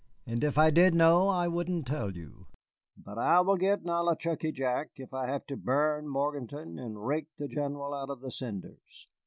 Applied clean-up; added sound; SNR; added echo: none; none; none; none.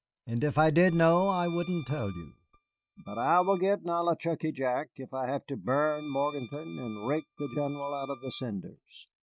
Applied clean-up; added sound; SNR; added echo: neural mask model RNNoise.